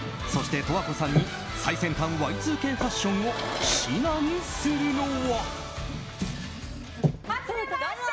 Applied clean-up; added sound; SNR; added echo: none; Drawer open or close; 7 dB; none.